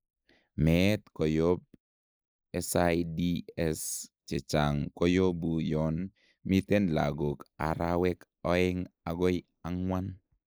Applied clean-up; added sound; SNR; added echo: neural mask model Resemble Enhance denoiser.